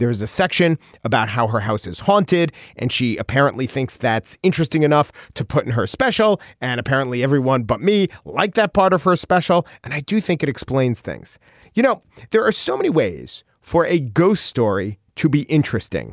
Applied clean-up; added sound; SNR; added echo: none; none; none; none.